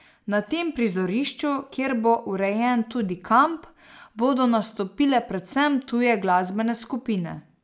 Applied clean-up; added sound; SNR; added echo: none; none; none; none.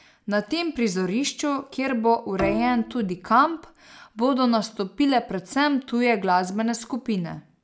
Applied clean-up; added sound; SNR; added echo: none; Bowed string instrument; 10 dB; none.